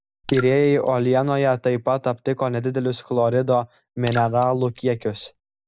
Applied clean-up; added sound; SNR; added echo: none; Raindrop / Splash, splatter; 14 dB; none.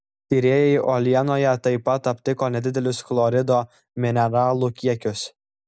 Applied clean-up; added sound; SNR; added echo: none; none; none; none.